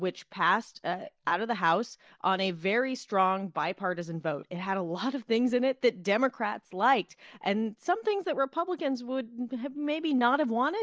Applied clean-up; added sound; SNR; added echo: none; none; none; none.